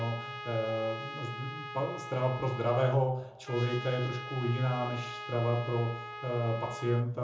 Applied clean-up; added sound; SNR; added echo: none; Trumpet; 10 dB; reverberation time 0.5 s.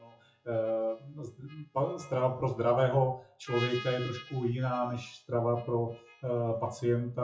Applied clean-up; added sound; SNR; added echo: classical method WPE with log-MMSE.